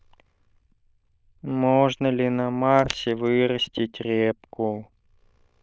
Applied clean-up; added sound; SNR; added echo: neural diffusion model UNIVERSE++.